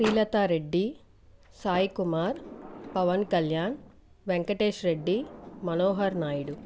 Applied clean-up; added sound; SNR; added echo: none; Sliding door; 16 dB; none.